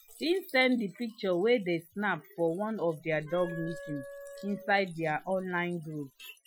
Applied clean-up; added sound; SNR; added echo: classical method Wiener filter.